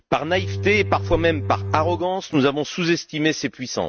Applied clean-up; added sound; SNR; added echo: neural mask model RNNoise.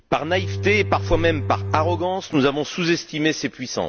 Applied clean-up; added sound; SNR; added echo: none; Bowed string instrument; 6 dB; none.